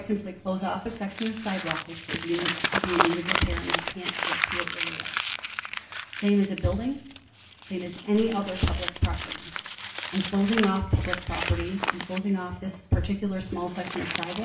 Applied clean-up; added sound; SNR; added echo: none; Crumpling, crinkling; 3 dB; reverberation time 0.5 s.